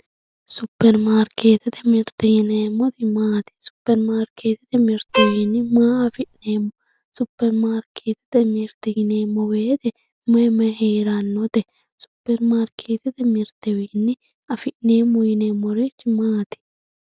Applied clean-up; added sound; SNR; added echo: none; Bowed string instrument; 5 dB; none.